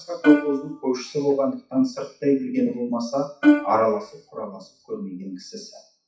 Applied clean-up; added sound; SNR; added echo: classical method WPE with log-MMSE.